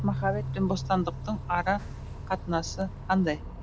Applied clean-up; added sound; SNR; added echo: none; Keyboard (musical) + Bus; 6 dB; none.